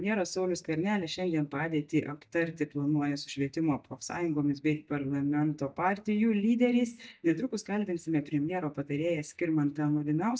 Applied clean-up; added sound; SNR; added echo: neural mask model DeepFilterNet 3.